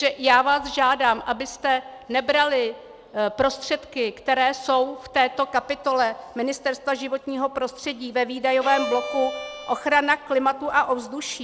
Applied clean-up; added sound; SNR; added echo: none; Bowed string instrument; 9 dB; none.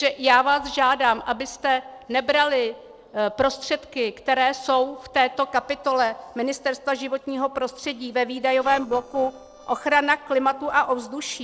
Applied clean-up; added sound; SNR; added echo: neural separator model SepFormer DNS4.